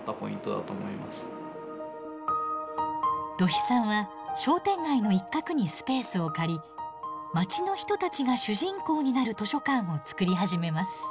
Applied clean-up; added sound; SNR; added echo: none; Wind instrument, woodwind instrument; 19 dB; none.